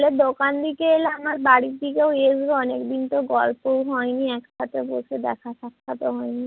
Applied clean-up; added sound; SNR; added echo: none; none; none; none.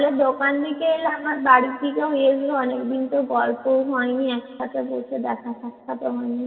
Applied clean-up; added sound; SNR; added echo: none; none; none; reverberation time 1.8 s.